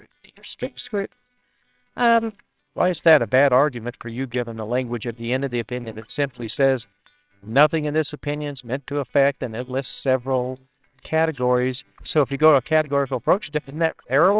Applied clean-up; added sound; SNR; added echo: neural separator model SepFormer WHAMR!.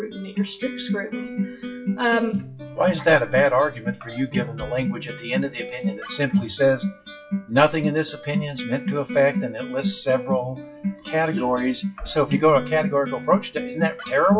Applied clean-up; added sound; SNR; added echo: classical method WPE with log-MMSE.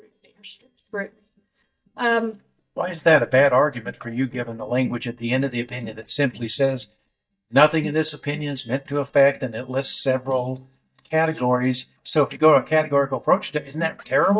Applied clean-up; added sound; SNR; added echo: neural mask model DeepFilterNet 3.